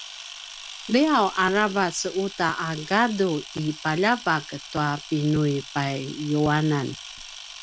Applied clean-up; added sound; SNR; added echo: none; Camera; 15 dB; none.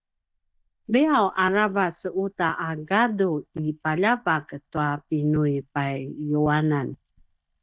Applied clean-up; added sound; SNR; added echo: neural mask model DeepFilterNet 3.